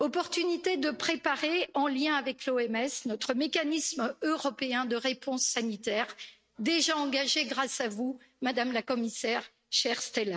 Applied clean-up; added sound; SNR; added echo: neural mask model RNNoise.